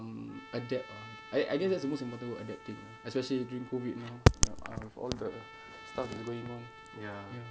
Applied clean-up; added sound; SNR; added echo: none; Trumpet; 18 dB; none.